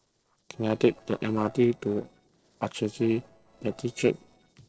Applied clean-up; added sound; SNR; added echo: neural separator model SepFormer DNS4.